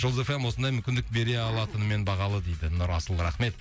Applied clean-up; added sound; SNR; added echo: none; Sneeze; 20 dB; none.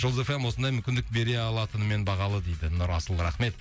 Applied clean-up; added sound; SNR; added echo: none; none; none; none.